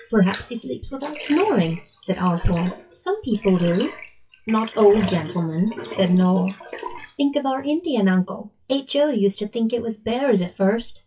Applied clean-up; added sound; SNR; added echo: classical method WPE with log-MMSE.